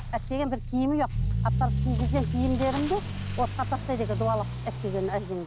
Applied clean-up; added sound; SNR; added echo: none; Accelerating, revving, vroom / Motor vehicle (road); 1 dB; none.